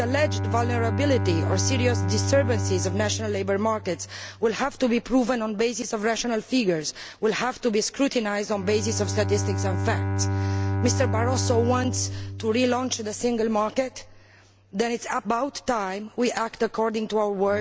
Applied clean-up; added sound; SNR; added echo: none; Bowed string instrument; 4 dB; none.